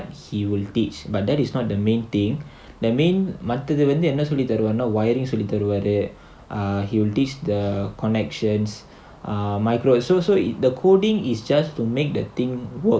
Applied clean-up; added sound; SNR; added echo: none; none; none; none.